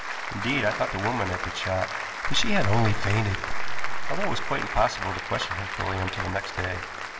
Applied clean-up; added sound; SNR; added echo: none; Applause; 7 dB; reverberation time 2.4 s.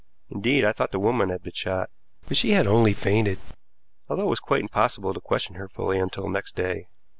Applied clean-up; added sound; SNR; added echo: none; none; none; none.